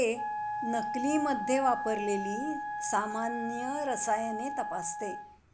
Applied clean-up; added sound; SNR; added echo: none; Wind instrument, woodwind instrument; 4 dB; none.